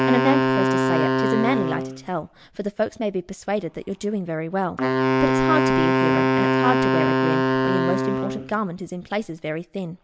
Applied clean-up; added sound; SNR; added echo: none; Wind instrument, woodwind instrument; -4 dB; none.